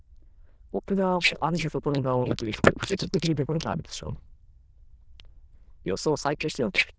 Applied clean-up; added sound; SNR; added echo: neural diffusion model UNIVERSE++.